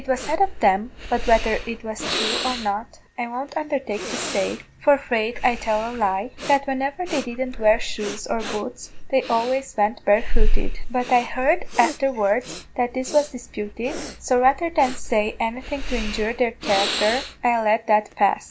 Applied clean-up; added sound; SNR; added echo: none; Breathing; 3 dB; none.